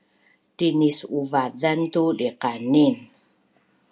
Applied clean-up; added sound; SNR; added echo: none; none; none; none.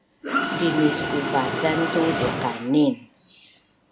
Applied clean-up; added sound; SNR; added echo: none; Mechanisms; 3 dB; none.